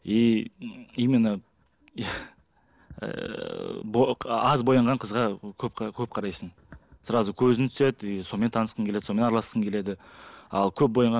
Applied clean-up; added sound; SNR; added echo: none; none; none; none.